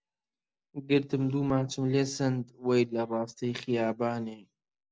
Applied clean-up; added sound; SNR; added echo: none; none; none; none.